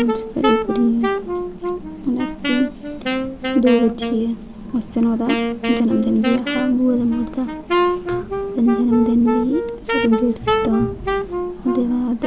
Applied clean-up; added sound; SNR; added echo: none; Wind instrument, woodwind instrument; 4 dB; none.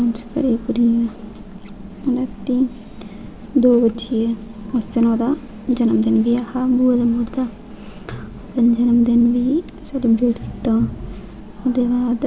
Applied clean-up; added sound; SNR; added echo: none; none; none; none.